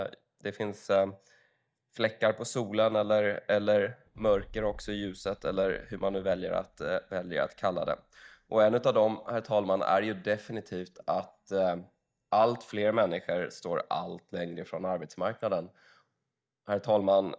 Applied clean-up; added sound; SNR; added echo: neural mask model DeepFilterNet 3.